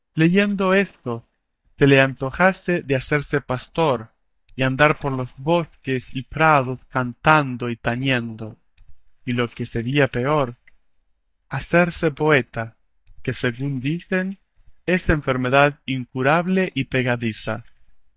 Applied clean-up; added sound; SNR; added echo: neural mask model DeepFilterNet 3.